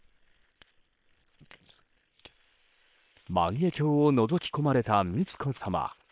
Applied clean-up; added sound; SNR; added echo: neural separator model SepFormer WHAM!.